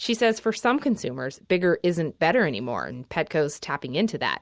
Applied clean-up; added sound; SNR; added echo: none; none; none; none.